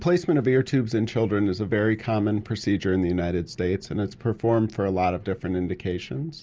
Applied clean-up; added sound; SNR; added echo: none; none; none; none.